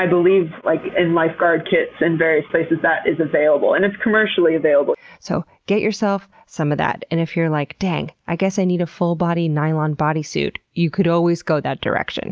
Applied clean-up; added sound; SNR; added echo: none; none; none; none.